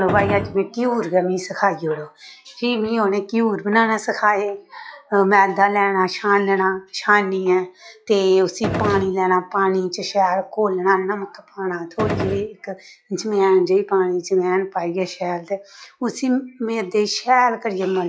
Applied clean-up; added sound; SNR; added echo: classical method log-MMSE.